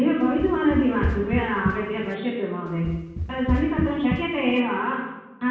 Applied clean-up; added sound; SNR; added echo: none; Run; 6 dB; reverberation time 1.2 s.